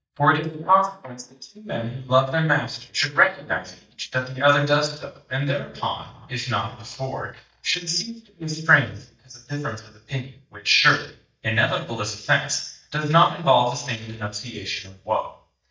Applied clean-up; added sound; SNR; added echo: neural mask model DeepFilterNet 3.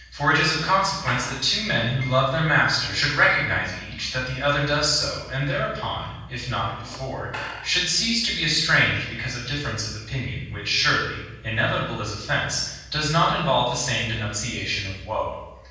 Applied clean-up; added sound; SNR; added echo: none; Squeak / Screech; 16 dB; reverberation time 1.2 s.